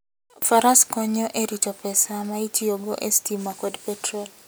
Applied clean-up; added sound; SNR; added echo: none; none; none; none.